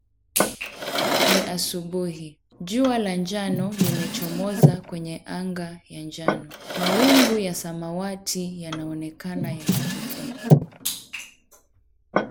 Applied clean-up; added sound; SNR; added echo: none; Drawer open or close; -2 dB; none.